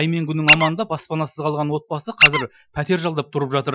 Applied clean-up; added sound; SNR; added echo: classical method Wiener filter.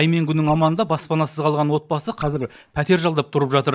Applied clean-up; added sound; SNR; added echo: neural mask model DeepFilterNet 3.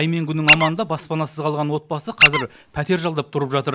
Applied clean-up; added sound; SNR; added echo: none; Squeak; -2 dB; none.